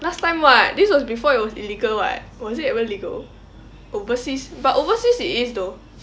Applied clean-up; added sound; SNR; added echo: none; none; none; none.